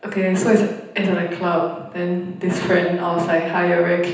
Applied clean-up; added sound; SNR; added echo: none; none; none; reverberation time 0.9 s.